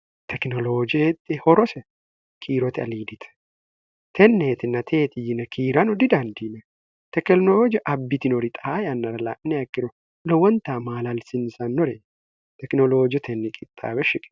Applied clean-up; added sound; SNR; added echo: none; none; none; none.